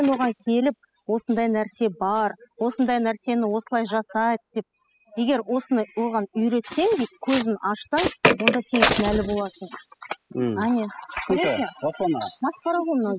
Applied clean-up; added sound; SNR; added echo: classical method spectral subtraction.